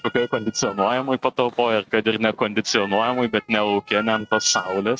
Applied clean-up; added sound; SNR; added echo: neural mask model RNNoise.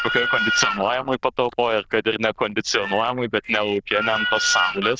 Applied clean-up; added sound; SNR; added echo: neural diffusion model UNIVERSE++.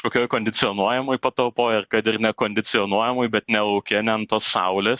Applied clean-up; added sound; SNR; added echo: none; none; none; none.